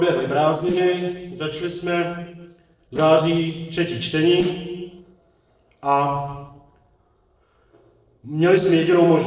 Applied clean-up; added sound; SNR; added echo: neural separator model SepFormer DNS4.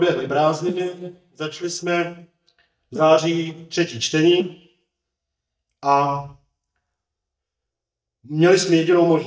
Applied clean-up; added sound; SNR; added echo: neural mask model DeepFilterNet 3.